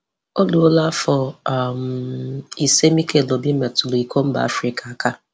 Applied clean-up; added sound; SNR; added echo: none; none; none; none.